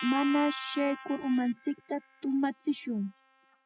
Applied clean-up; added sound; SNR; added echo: classical method spectral subtraction.